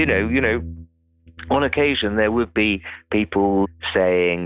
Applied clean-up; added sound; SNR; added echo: neural mask model RNNoise.